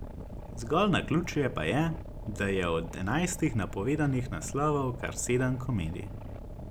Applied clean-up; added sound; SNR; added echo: none; Boat, Water vehicle; 10 dB; none.